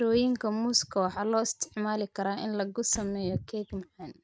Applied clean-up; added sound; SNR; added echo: neural mask model RNNoise.